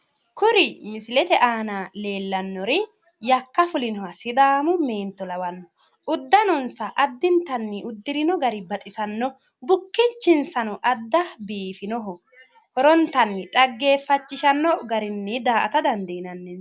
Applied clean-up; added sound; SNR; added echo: none; none; none; none.